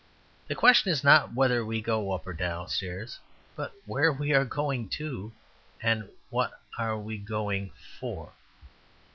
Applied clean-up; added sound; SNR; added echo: none; none; none; none.